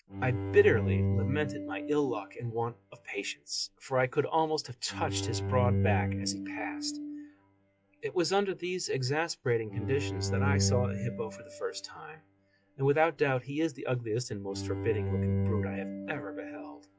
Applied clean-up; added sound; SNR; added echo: classical method log-MMSE.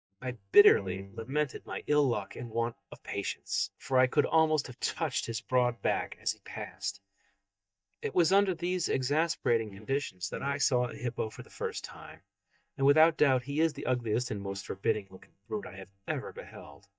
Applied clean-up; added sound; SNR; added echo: neural mask model DeepFilterNet 3.